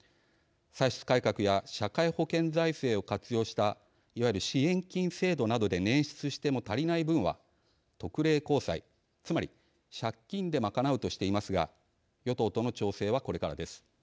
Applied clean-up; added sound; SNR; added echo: none; none; none; none.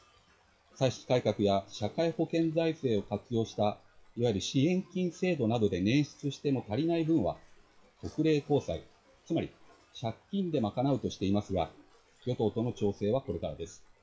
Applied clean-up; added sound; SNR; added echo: classical method WPE with log-MMSE.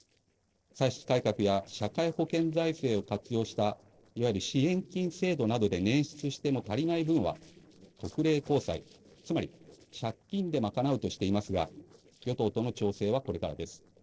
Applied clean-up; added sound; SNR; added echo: neural separator model SepFormer DNS4.